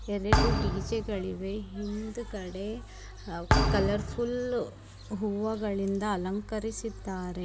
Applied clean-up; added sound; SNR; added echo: none; Thump, thud; -2 dB; none.